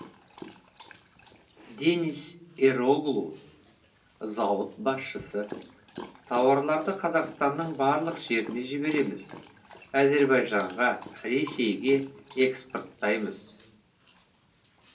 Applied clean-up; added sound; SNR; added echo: none; Dog; 19 dB; reverberation time 0.3 s.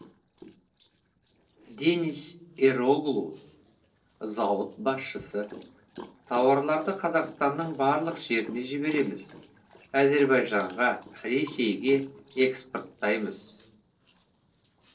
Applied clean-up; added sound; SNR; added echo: neural separator model SepFormer DNS4.